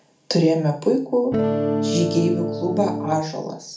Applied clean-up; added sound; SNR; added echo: none; Electric guitar / Strum; 1 dB; reverberation time 0.4 s.